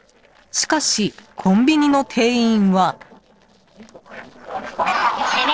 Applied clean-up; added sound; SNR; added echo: neural separator model SepFormer DNS4.